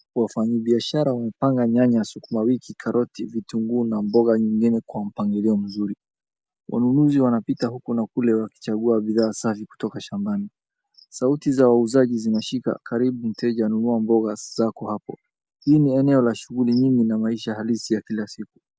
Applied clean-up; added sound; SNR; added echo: none; none; none; none.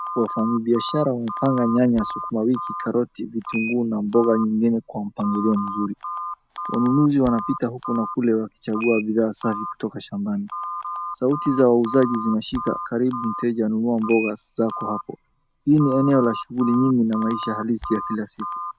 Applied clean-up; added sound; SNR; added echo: none; Telephone; 10 dB; none.